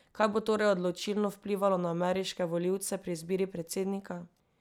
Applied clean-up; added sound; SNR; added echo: none; none; none; none.